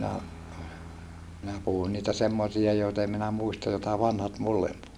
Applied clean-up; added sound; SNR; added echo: none; Aircraft; 17 dB; none.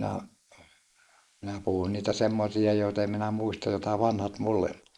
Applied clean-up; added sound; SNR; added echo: neural mask model Resemble Enhance denoiser.